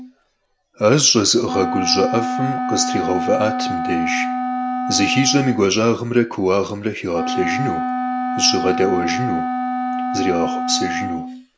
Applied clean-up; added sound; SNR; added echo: none; Wind instrument, woodwind instrument; 3 dB; none.